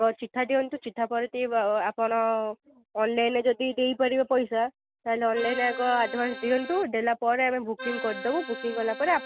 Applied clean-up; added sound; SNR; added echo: none; Accordion; 10 dB; none.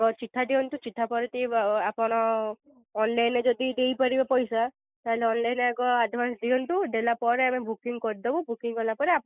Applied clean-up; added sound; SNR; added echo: neural mask model Resemble Enhance denoiser.